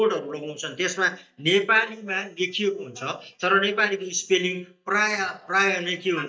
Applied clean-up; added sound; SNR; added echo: neural mask model DeepFilterNet 3.